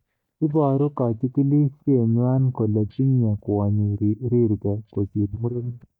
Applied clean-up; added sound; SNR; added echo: neural mask model DeepFilterNet 3.